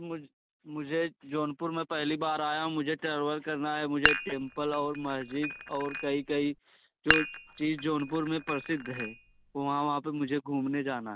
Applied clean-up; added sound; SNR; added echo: none; Dishes, pots, and pans; 2 dB; none.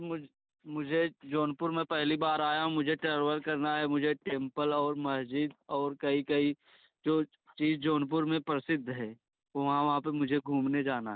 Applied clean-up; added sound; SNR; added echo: none; none; none; none.